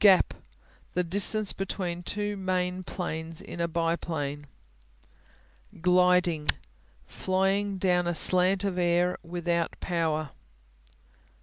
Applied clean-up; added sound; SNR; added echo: none; Tick; 4 dB; none.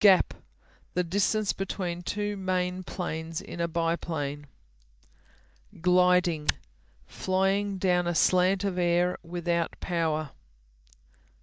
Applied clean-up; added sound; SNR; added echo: neural mask model DeepFilterNet 3.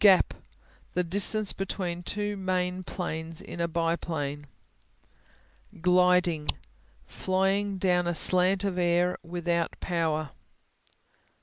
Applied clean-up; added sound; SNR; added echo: neural mask model Resemble Enhance denoiser.